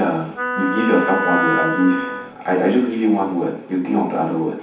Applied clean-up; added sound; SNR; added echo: none; Wind instrument, woodwind instrument; 3 dB; reverberation time 0.7 s.